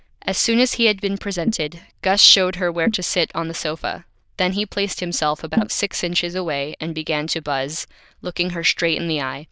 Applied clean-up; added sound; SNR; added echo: neural diffusion model UNIVERSE++.